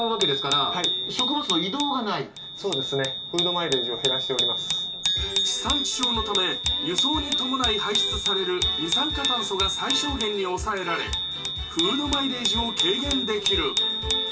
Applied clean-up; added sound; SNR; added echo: none; Bicycle bell; -1 dB; reverberation time 0.2 s.